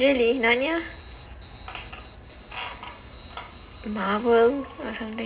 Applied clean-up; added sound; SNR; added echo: none; Subway, metro, underground; 19 dB; reverberation time 0.2 s.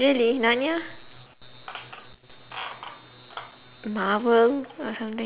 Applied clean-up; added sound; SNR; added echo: none; none; none; none.